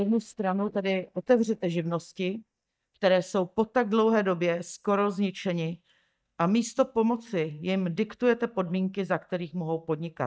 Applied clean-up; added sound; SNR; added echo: neural mask model DeepFilterNet 3.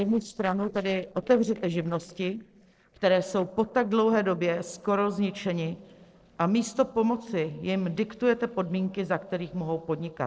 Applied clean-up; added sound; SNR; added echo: neural separator model SepFormer DNS4.